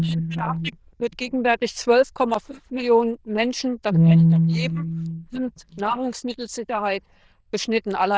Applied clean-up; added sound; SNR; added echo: neural diffusion model UNIVERSE++.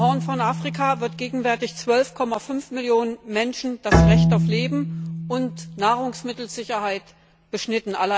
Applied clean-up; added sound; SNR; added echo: none; Bowed string instrument; 1 dB; none.